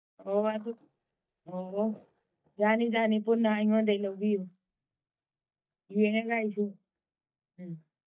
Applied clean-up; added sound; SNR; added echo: neural mask model DeepFilterNet 3.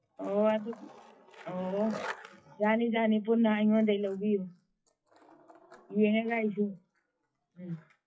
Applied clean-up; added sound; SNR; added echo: classical method WPE with log-MMSE.